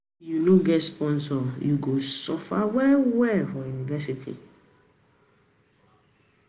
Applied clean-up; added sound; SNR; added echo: none; none; none; none.